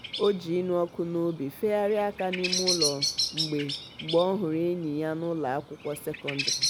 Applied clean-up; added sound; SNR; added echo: none; Bird vocalization, bird call, bird song; 5 dB; none.